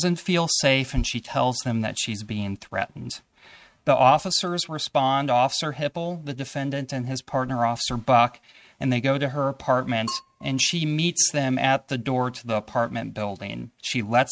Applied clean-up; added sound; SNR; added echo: neural mask model RNNoise.